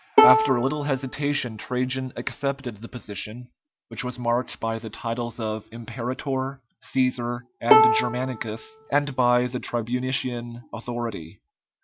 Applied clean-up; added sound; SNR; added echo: none; Bowed string instrument; -2 dB; none.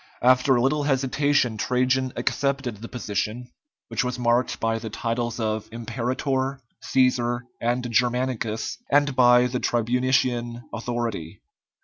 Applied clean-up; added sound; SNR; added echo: none; none; none; none.